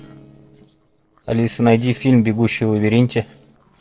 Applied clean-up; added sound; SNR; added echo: neural separator model SepFormer DNS4.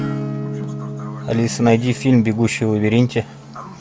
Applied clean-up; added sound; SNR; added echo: none; Acoustic guitar / Strum; 10 dB; none.